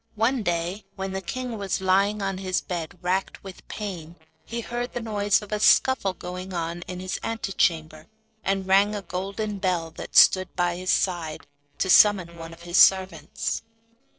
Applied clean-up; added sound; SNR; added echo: neural separator model SepFormer DNS4.